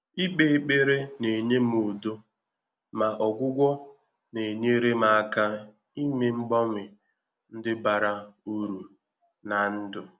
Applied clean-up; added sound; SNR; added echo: none; none; none; none.